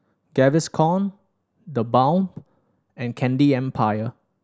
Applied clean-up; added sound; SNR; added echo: none; none; none; none.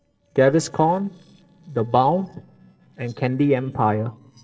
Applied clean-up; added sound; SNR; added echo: neural separator model SepFormer DNS4.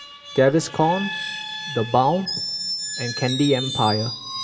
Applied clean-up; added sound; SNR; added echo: none; Screech; 8 dB; reverberation time 0.7 s.